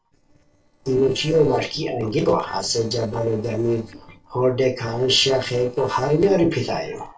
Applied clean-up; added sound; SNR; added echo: neural separator model SepFormer DNS4.